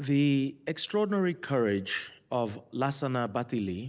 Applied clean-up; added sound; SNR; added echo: none; none; none; none.